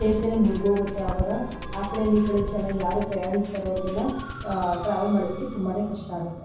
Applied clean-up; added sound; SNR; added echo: none; Musical instrument; 8 dB; reverberation time 0.9 s.